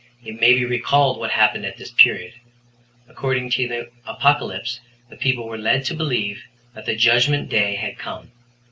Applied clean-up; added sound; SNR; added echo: none; none; none; none.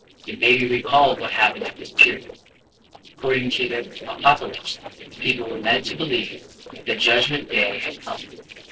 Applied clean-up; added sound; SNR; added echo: neural separator model SepFormer DNS4.